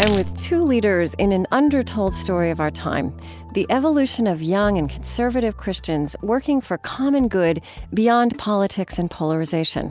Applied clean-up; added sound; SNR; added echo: none; Coin (dropping); 5 dB; none.